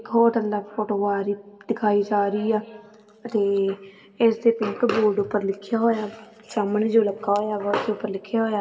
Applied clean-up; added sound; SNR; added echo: none; none; none; reverberation time 1.3 s.